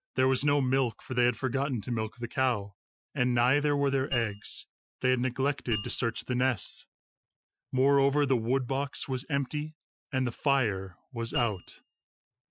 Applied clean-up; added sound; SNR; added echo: classical method Wiener filter.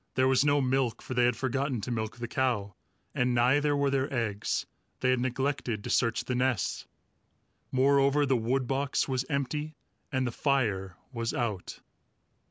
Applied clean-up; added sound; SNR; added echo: none; none; none; none.